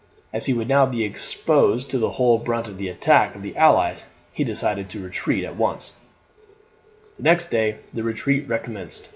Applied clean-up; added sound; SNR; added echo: none; none; none; none.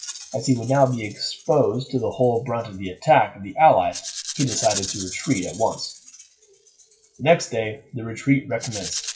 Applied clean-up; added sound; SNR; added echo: classical method WPE with log-MMSE.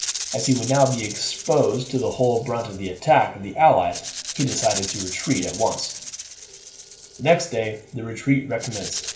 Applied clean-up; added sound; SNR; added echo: none; Rattle (instrument); 11 dB; reverberation time 0.3 s.